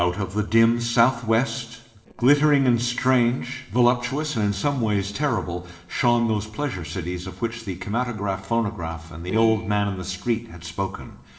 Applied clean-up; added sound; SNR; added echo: neural separator model SepFormer DNS4.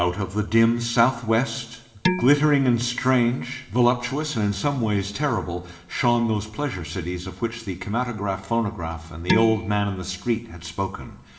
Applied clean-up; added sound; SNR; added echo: none; Dishes, pots, and pans; 6 dB; reverberation time 1.1 s.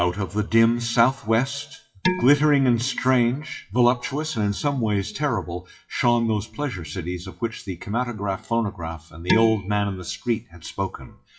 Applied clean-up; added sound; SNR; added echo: classical method WPE with log-MMSE.